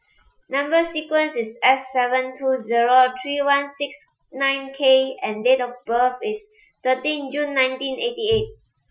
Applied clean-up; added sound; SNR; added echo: classical method Wiener filter.